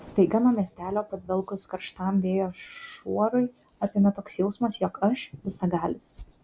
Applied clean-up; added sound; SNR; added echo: none; none; none; none.